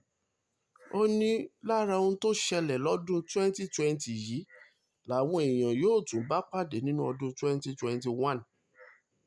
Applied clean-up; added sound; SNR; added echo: none; none; none; none.